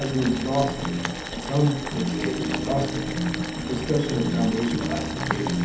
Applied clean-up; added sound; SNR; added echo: none; Boiling; 8 dB; reverberation time 0.8 s.